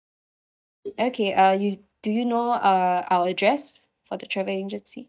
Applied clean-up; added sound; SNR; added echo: neural mask model DeepFilterNet 3.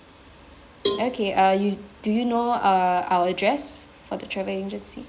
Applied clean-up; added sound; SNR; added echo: none; Cowbell; 10 dB; none.